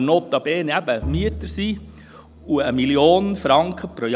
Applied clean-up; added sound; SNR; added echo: none; Bowed string instrument; 13 dB; none.